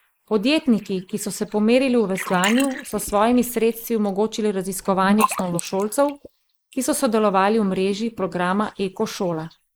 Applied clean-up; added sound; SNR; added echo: neural mask model Resemble Enhance denoiser.